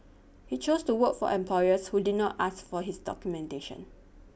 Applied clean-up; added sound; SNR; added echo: none; none; none; none.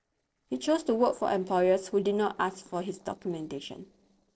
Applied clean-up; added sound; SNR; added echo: neural separator model SepFormer DNS4.